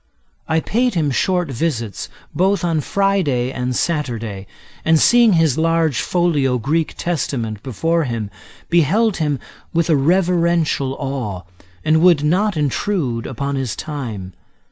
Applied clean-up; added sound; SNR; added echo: none; none; none; none.